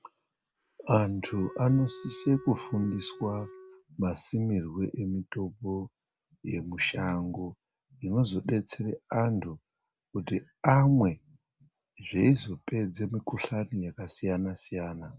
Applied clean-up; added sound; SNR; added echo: none; Wind instrument, woodwind instrument; 17 dB; none.